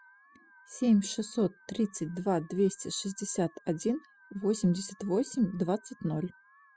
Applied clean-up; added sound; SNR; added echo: classical method spectral subtraction.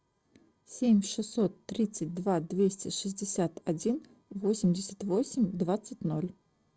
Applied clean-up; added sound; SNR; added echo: neural separator model SepFormer DNS4.